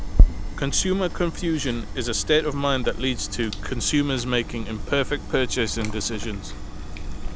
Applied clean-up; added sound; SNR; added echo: none; Chewing, mastication; -1 dB; none.